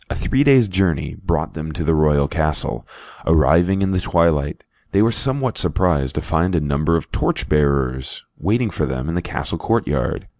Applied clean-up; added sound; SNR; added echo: none; none; none; none.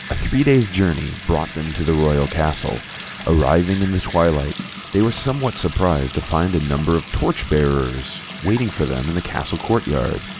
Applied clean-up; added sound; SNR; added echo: none; Bathtub (filling or washing) / Sink (filling or washing) / Water tap, faucet; 14 dB; none.